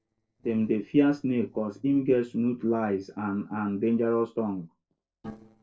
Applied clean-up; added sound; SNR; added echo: neural separator model SepFormer DNS4.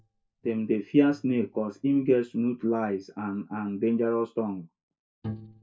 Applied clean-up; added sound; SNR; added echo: neural mask model DeepFilterNet 3.